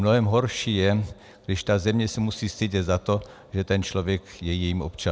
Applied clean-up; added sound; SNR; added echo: none; none; none; none.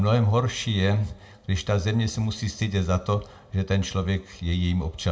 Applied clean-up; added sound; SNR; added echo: none; none; none; reverberation time 0.3 s.